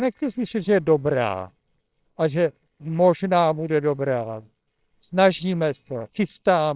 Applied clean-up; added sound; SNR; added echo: neural separator model SepFormer WHAMR!.